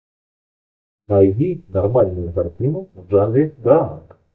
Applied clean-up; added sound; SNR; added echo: neural mask model DeepFilterNet 3.